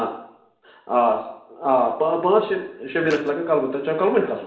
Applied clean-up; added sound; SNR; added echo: none; Thump, thud; 16 dB; reverberation time 0.7 s.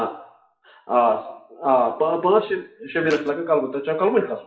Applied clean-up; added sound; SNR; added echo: classical method WPE with log-MMSE.